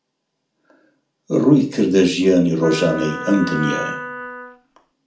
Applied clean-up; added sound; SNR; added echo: none; Wind instrument, woodwind instrument; 10 dB; reverberation time 0.4 s.